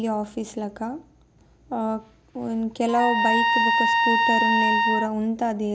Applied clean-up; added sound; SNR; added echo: none; Trumpet; -4 dB; none.